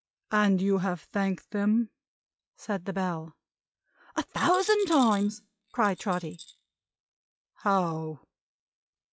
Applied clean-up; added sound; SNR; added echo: classical method log-MMSE.